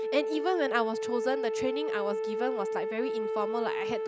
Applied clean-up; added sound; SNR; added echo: none; Wind instrument, woodwind instrument; 0 dB; none.